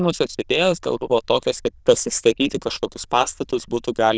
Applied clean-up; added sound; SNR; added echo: neural diffusion model UNIVERSE++.